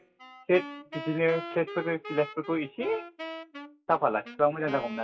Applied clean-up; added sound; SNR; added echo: classical method WPE with log-MMSE.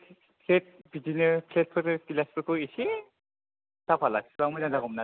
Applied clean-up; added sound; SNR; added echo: none; none; none; none.